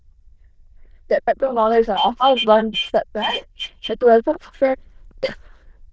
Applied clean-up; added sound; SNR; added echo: neural diffusion model UNIVERSE++.